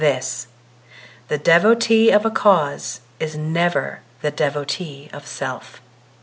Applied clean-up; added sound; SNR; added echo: none; none; none; none.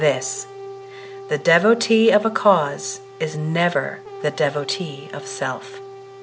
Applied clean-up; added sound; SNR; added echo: none; Brass instrument; 16 dB; none.